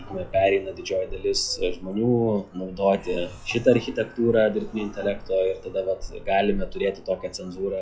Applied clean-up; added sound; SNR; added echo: classical method log-MMSE.